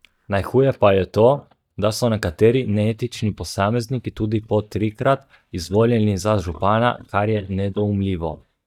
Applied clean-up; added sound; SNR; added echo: neural mask model DeepFilterNet 3.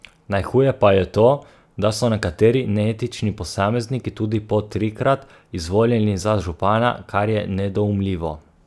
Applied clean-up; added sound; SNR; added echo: none; none; none; none.